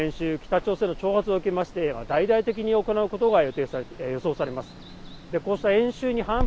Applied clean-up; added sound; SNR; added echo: none; Water; 12 dB; none.